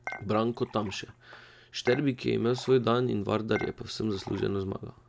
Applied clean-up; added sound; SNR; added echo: none; Dishes, pots, and pans / Chink, clink; 16 dB; none.